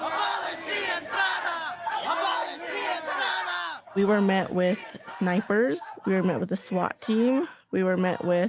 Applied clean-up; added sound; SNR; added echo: none; none; none; none.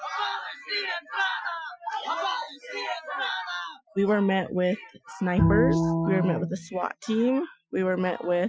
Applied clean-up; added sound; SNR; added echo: classical method Wiener filter.